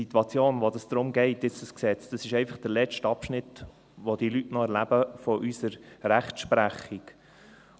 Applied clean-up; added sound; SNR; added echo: none; none; none; none.